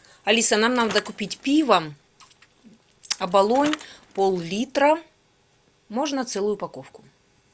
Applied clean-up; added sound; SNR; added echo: none; Bicycle; 16 dB; none.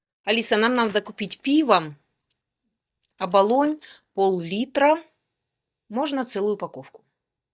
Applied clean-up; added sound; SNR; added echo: neural mask model DeepFilterNet 3.